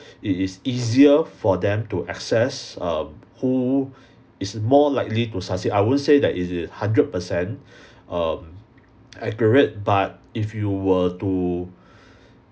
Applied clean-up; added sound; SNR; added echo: none; none; none; none.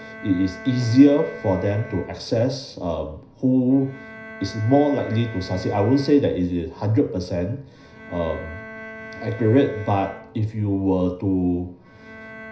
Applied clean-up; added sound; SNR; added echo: none; Bowed string instrument; 18 dB; reverberation time 0.5 s.